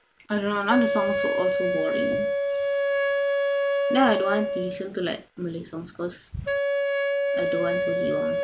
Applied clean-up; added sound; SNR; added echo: none; Wind instrument, woodwind instrument; -3 dB; none.